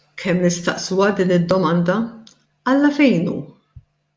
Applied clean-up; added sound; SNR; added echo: none; none; none; none.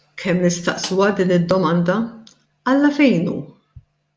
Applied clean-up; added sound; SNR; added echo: none; Snare drum; 19 dB; none.